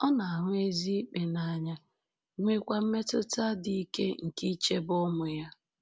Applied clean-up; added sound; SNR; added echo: none; none; none; none.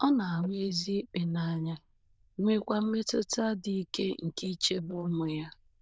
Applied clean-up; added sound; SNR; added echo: neural diffusion model UNIVERSE++.